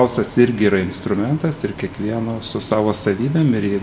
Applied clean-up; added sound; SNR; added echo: none; Bus; 18 dB; reverberation time 0.9 s.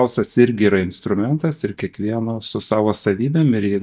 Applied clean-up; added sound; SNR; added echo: neural mask model DeepFilterNet 3.